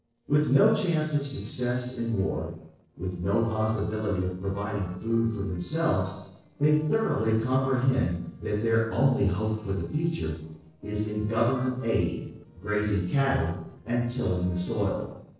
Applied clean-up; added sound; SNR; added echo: neural separator model SepFormer DNS4.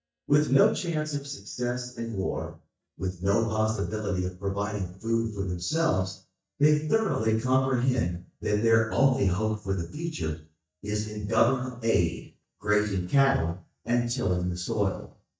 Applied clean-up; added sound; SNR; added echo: neural mask model DeepFilterNet 3.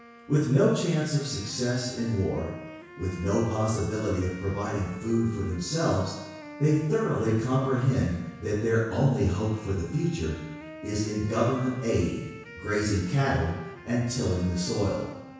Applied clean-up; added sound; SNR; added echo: none; Wind instrument, woodwind instrument; 17 dB; reverberation time 1.1 s.